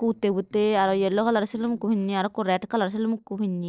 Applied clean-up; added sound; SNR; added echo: neural separator model SepFormer DNS4.